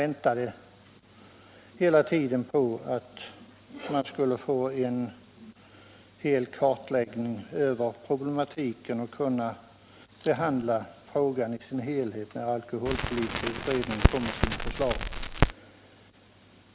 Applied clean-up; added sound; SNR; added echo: none; Crackle; -2 dB; none.